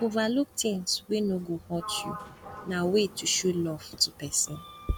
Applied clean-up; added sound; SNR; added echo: none; Sliding door; 17 dB; none.